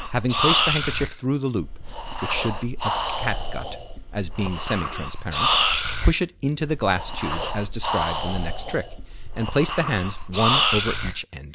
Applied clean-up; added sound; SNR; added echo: none; Breathing; 0 dB; none.